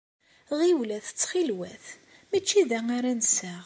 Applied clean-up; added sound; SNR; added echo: none; none; none; none.